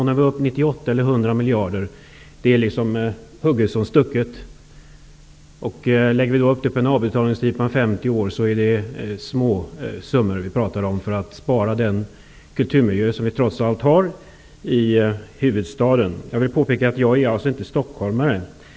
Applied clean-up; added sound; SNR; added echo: none; none; none; none.